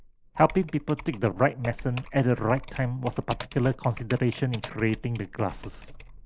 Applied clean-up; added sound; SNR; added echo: neural mask model Resemble Enhance denoiser.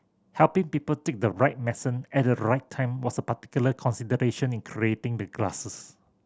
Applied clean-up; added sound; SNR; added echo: none; none; none; none.